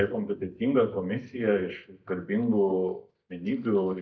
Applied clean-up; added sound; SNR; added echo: neural mask model DeepFilterNet 3.